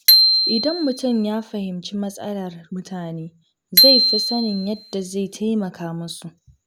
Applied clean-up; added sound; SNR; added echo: none; Bicycle bell; -4 dB; none.